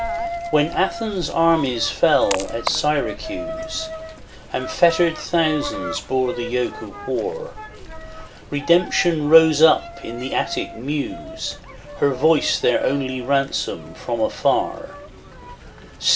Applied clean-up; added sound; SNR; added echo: none; Coin (dropping); 11 dB; none.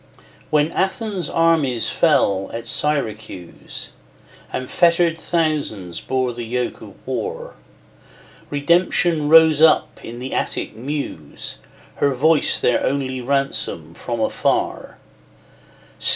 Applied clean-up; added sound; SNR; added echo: none; none; none; none.